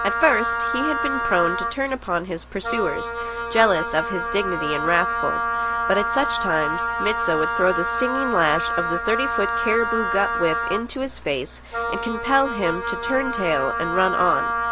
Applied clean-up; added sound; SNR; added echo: none; Wind instrument, woodwind instrument; 1 dB; none.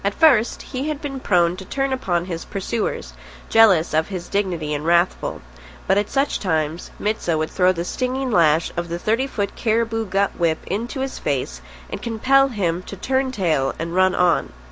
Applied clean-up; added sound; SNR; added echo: none; none; none; none.